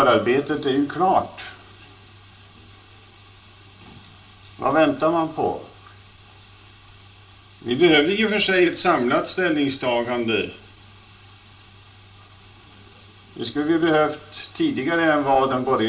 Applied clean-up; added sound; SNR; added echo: none; none; none; reverberation time 0.2 s.